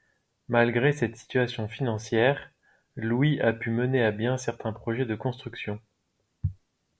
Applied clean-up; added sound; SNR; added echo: none; none; none; none.